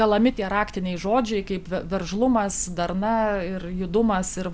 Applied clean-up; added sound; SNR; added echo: none; Church bell; 17 dB; none.